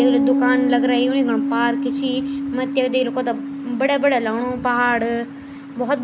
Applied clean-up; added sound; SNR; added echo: none; Piano; 1 dB; none.